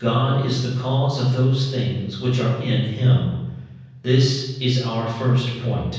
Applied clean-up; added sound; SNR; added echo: none; none; none; reverberation time 1.1 s.